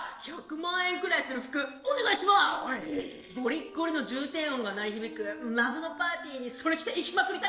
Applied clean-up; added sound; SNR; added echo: neural separator model SepFormer DNS4.